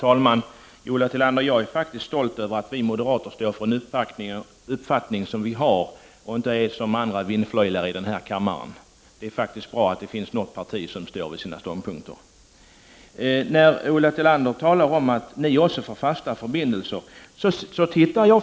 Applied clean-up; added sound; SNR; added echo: none; none; none; none.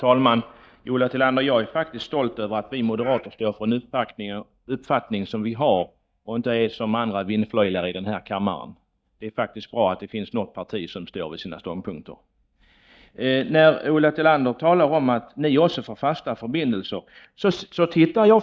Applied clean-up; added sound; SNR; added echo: neural mask model DeepFilterNet 3.